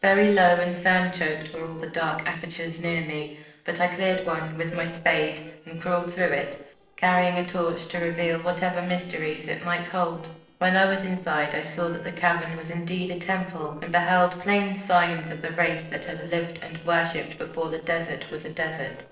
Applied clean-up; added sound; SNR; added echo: neural separator model SepFormer DNS4.